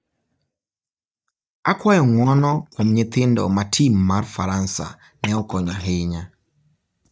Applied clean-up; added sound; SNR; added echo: neural mask model DeepFilterNet 3.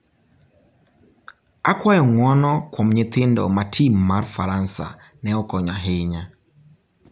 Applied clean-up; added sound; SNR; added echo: none; none; none; none.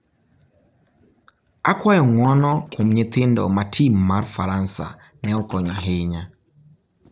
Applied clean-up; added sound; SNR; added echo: neural separator model SepFormer DNS4.